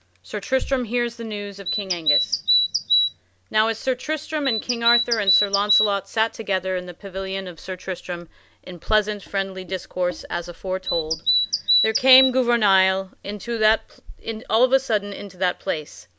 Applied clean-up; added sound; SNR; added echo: none; Bird vocalization, bird call, bird song; -2 dB; none.